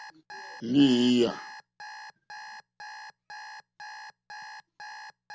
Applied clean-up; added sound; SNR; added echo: none; Alarm; 14 dB; none.